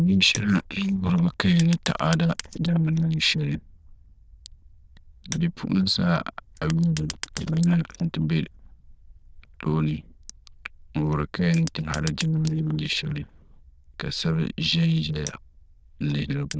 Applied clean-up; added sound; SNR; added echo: neural diffusion model UNIVERSE++.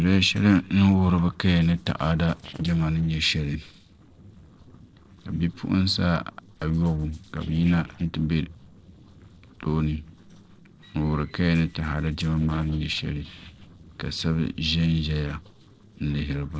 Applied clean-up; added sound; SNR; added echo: neural separator model SepFormer DNS4.